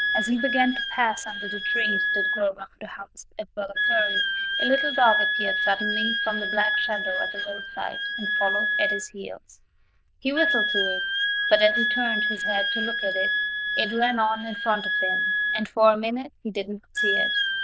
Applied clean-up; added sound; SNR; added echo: neural diffusion model UNIVERSE++.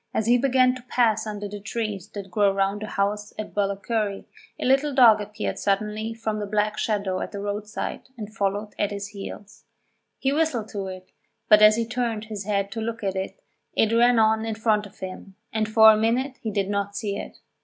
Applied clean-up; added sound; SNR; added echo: none; none; none; none.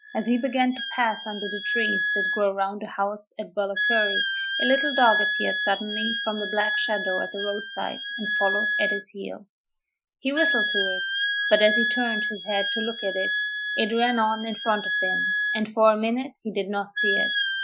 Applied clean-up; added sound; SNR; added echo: classical method Wiener filter.